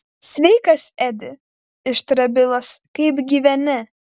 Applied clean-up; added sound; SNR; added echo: none; none; none; none.